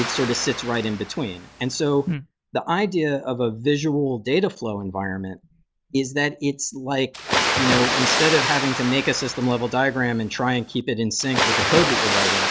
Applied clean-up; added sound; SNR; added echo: none; Water; 3 dB; none.